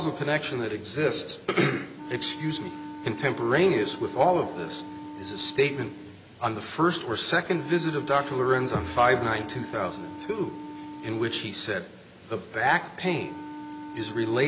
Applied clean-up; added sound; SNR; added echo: none; Wind instrument, woodwind instrument; 14 dB; none.